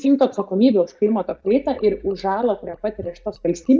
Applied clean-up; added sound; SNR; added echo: neural mask model DeepFilterNet 3.